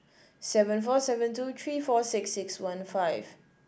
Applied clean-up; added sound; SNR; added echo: none; none; none; none.